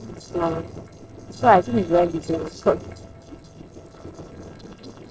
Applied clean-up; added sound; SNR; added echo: neural separator model SepFormer DNS4.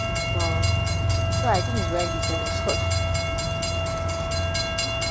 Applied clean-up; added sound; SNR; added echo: none; Trumpet + Train; 3 dB; none.